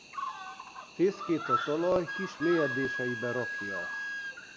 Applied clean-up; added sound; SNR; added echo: none; Cricket + Wind instrument, woodwind instrument; 4 dB; none.